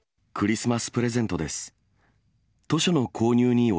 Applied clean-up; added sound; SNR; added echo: none; none; none; none.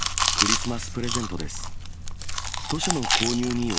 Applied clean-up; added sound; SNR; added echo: none; Chewing, mastication; -4 dB; none.